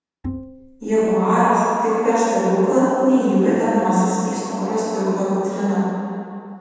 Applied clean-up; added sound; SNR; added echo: none; Bowed string instrument; 14 dB; reverberation time 2.1 s.